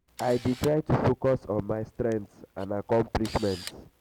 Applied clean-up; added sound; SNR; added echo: none; Camera; 20 dB; none.